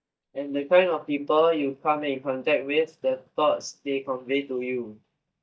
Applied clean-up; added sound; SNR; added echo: neural mask model DeepFilterNet 3.